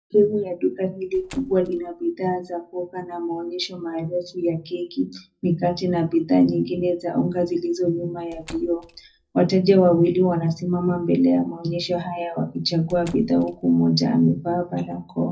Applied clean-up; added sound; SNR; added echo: neural separator model SepFormer DNS4.